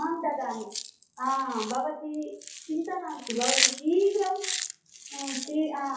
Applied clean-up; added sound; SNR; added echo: classical method WPE with log-MMSE.